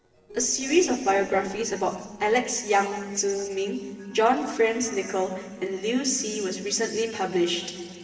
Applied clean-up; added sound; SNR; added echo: neural separator model SepFormer DNS4.